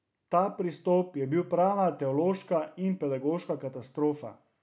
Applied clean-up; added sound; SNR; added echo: none; none; none; none.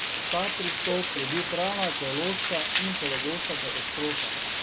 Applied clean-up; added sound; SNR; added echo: none; Water; -3 dB; none.